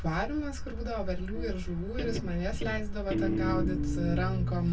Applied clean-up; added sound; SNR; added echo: none; Guitar; 4 dB; reverberation time 0.1 s.